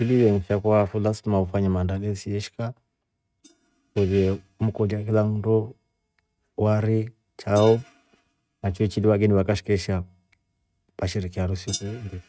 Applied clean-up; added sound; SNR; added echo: neural mask model RNNoise.